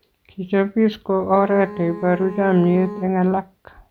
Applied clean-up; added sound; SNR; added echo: none; Bowed string instrument; 14 dB; none.